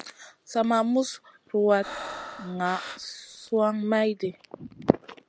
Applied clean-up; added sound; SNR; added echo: none; Breathing; 13 dB; none.